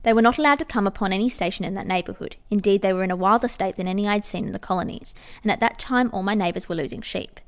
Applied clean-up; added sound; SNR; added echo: none; none; none; none.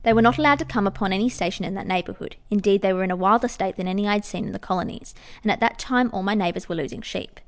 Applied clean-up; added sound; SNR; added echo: none; Piano; 18 dB; none.